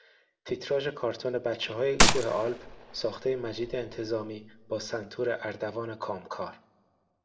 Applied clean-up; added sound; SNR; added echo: none; Gunshot, gunfire; -4 dB; reverberation time 0.5 s.